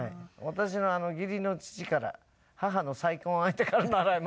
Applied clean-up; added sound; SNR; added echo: none; none; none; none.